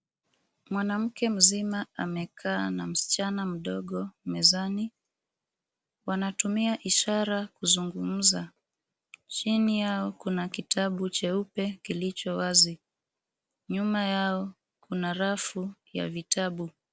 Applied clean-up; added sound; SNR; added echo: none; none; none; none.